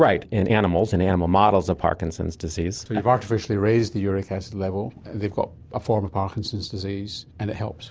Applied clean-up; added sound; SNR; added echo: none; none; none; none.